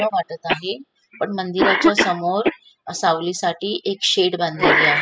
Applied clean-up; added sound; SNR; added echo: classical method spectral subtraction.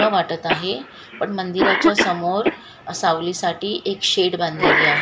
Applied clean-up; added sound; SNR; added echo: none; Cough; 1 dB; none.